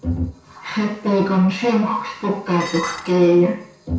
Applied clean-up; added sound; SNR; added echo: none; Dishes, pots, and pans; 14 dB; reverberation time 0.6 s.